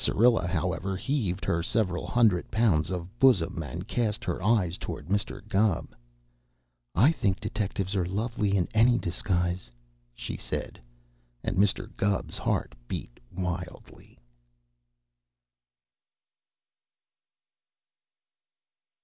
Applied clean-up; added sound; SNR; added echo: none; none; none; none.